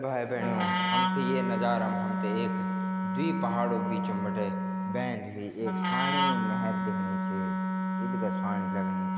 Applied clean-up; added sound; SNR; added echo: none; Wind instrument, woodwind instrument; -4 dB; none.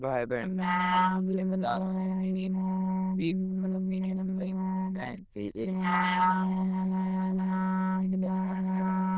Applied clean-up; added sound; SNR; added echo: neural diffusion model UNIVERSE++.